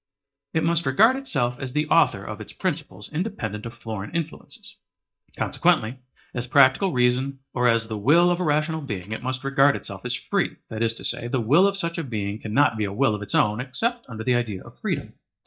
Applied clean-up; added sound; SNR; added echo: neural mask model DeepFilterNet 3.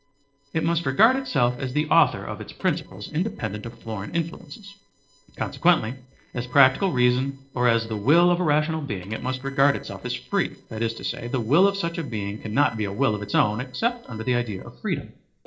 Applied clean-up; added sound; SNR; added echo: neural separator model SepFormer DNS4.